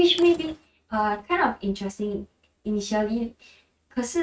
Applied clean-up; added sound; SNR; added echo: neural mask model RNNoise.